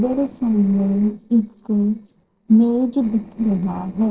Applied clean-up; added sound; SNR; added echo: neural separator model SepFormer DNS4.